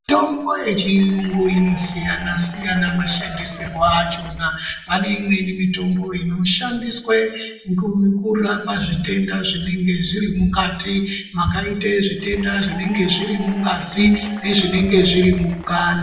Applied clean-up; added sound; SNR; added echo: none; Applause / Crowd / Cheering; 17 dB; reverberation time 0.7 s.